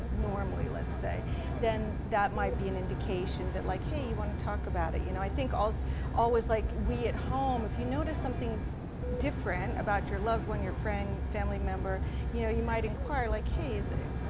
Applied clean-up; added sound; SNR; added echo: none; Aircraft; -2 dB; none.